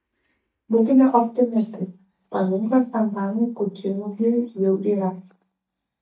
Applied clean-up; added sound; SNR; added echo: neural mask model DeepFilterNet 3.